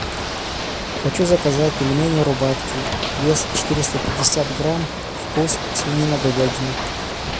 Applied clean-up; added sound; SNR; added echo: none; Ocean / Boat, Water vehicle; 3 dB; none.